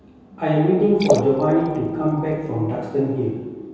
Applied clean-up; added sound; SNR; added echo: none; Liquid; 8 dB; reverberation time 1.2 s.